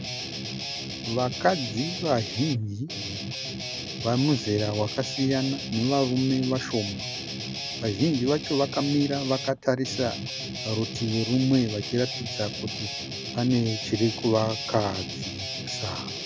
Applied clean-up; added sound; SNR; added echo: none; Guitar; 6 dB; none.